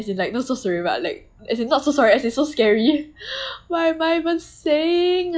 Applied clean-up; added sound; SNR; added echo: classical method log-MMSE.